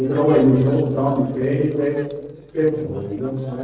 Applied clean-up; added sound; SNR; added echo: neural separator model SepFormer DNS4.